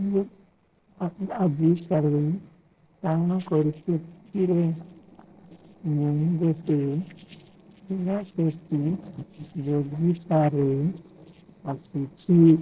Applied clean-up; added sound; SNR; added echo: neural separator model SepFormer DNS4.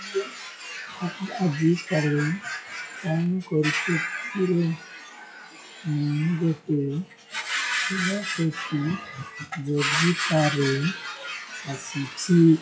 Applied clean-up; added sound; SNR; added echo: classical method WPE with log-MMSE.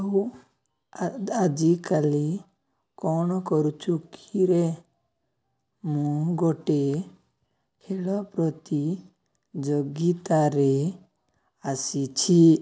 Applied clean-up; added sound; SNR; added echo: none; none; none; none.